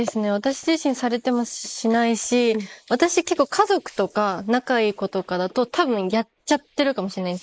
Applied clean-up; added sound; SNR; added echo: neural mask model Resemble Enhance denoiser.